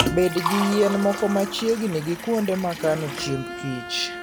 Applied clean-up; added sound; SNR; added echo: none; Bowed string instrument + Liquid; 6 dB; none.